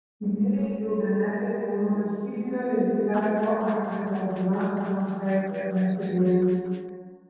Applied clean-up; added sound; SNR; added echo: neural separator model SepFormer DNS4.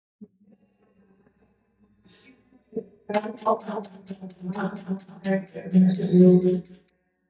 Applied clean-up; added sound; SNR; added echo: neural mask model DeepFilterNet 3.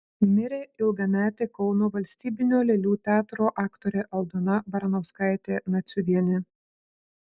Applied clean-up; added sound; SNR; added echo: none; none; none; none.